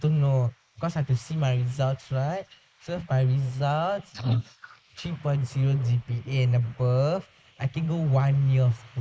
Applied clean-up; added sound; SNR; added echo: neural mask model Resemble Enhance denoiser.